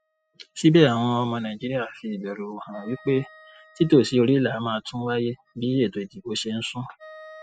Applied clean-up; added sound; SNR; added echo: classical method spectral subtraction.